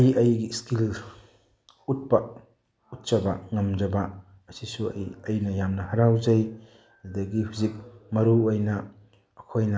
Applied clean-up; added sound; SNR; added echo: none; none; none; none.